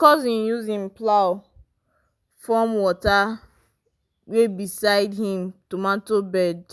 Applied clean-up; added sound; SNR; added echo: none; none; none; none.